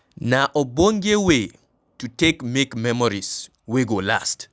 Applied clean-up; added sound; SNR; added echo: none; none; none; none.